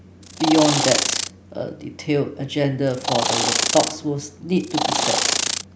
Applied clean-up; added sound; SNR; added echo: none; Insect; -1 dB; none.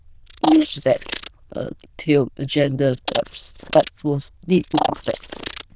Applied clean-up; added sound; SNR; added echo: neural diffusion model UNIVERSE++.